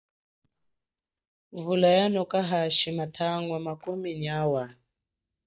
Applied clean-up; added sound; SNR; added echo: neural mask model DeepFilterNet 3.